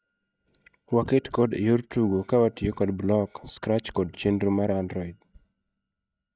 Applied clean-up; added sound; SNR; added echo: neural mask model DeepFilterNet 3.